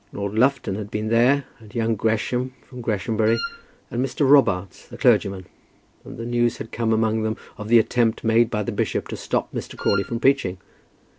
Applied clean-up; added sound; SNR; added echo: none; Wind instrument, woodwind instrument; 11 dB; none.